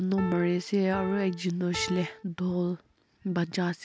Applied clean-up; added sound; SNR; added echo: none; Piano; 10 dB; none.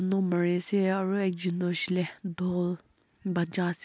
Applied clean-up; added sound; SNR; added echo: none; none; none; none.